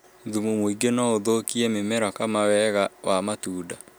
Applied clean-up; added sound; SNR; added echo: none; none; none; none.